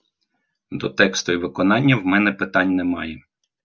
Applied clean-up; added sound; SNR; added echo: none; none; none; none.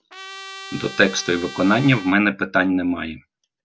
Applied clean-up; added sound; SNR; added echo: none; Trumpet; 15 dB; none.